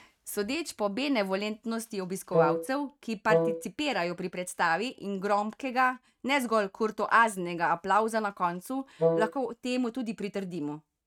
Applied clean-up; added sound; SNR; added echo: neural mask model RNNoise.